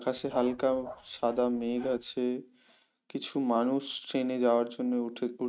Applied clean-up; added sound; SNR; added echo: neural mask model RNNoise.